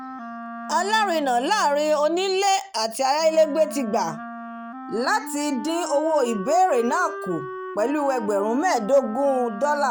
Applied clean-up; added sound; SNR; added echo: none; Wind instrument, woodwind instrument; 12 dB; none.